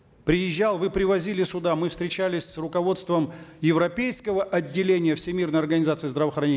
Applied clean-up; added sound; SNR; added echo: none; none; none; none.